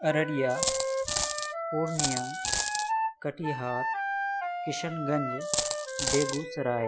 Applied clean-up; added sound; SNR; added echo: classical method Wiener filter.